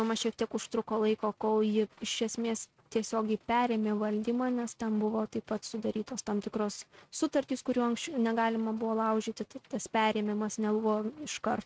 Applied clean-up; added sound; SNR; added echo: neural mask model RNNoise.